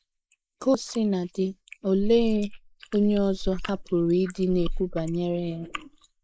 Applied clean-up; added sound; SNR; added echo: neural mask model Resemble Enhance denoiser.